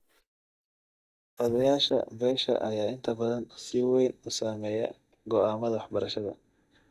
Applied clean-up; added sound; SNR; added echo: neural mask model DeepFilterNet 3.